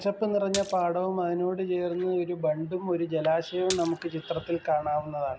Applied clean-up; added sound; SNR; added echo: none; Splash, splatter; 12 dB; none.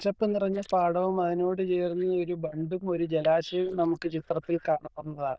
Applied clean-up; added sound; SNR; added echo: neural diffusion model UNIVERSE++.